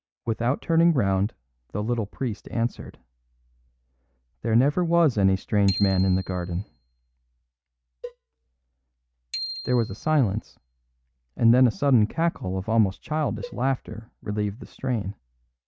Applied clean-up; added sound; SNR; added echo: neural mask model RNNoise.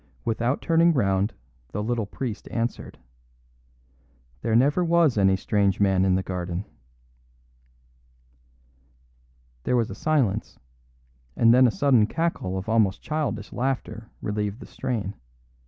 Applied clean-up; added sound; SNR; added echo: none; none; none; none.